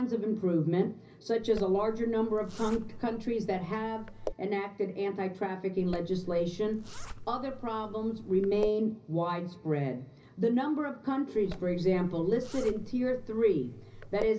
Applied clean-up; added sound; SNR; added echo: none; Zipper (clothing); 12 dB; reverberation time 0.5 s.